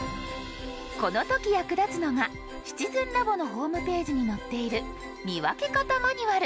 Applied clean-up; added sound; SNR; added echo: none; Scratching (performance technique); 19 dB; none.